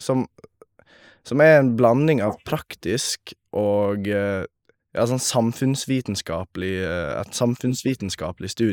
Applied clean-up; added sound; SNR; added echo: neural mask model Resemble Enhance denoiser.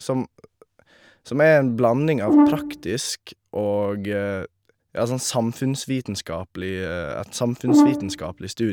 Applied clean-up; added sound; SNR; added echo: none; Brass instrument; -5 dB; none.